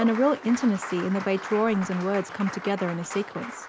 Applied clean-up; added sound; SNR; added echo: none; Applause; 12 dB; none.